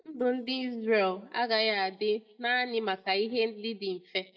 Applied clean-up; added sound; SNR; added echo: neural mask model DeepFilterNet 3.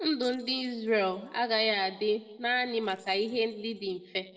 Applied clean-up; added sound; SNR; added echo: neural separator model SepFormer DNS4.